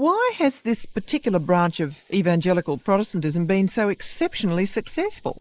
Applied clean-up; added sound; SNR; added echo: neural mask model Resemble Enhance denoiser.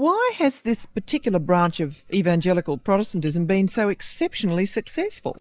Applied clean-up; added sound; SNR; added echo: neural mask model DeepFilterNet 3.